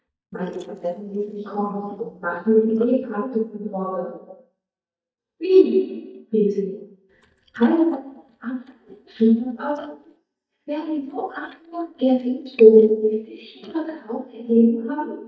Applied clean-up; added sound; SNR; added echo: neural mask model DeepFilterNet 3.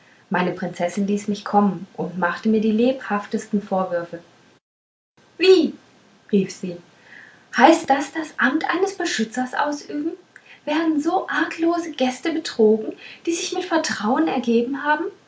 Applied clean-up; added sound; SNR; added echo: none; none; none; none.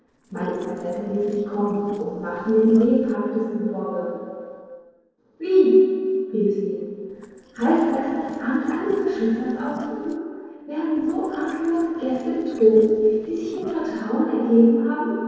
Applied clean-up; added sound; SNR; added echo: neural separator model SepFormer DNS4.